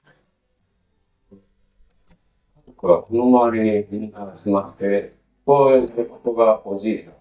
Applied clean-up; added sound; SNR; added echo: neural mask model DeepFilterNet 3.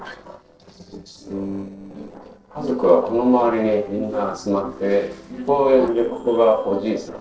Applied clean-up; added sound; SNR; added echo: neural separator model SepFormer DNS4.